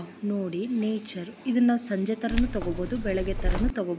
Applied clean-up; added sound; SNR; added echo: none; Keys jangling; 1 dB; none.